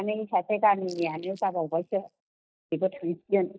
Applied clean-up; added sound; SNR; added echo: neural mask model DeepFilterNet 3.